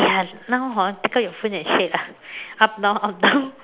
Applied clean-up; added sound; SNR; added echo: none; none; none; none.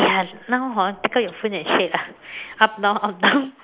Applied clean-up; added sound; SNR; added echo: neural mask model Resemble Enhance denoiser.